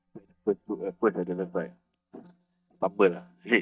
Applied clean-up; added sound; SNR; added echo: neural mask model DeepFilterNet 3.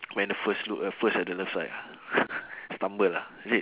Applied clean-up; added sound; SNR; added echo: none; none; none; none.